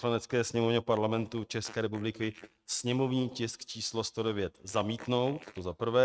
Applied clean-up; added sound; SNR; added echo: neural mask model RNNoise.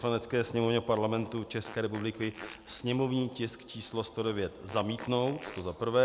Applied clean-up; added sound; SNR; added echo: none; Fart; 19 dB; none.